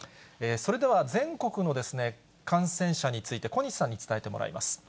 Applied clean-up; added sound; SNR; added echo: none; none; none; none.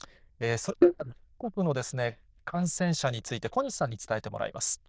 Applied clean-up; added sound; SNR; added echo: neural diffusion model UNIVERSE++.